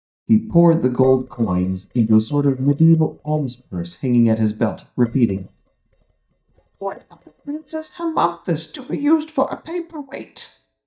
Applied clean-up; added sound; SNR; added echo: neural mask model DeepFilterNet 3.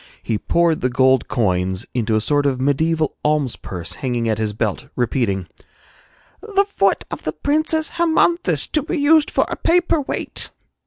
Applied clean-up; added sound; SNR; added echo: none; none; none; none.